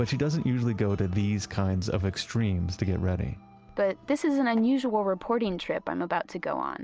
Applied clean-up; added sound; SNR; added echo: none; none; none; none.